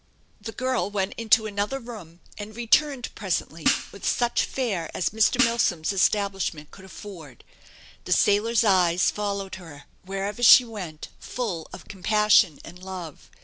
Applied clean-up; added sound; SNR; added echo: none; Hi-hat; 3 dB; none.